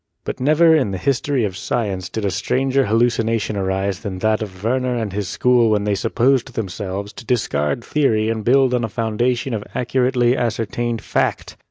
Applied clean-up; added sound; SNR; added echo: none; none; none; none.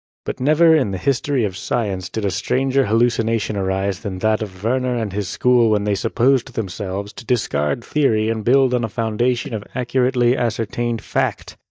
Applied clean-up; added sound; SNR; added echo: neural mask model DeepFilterNet 3.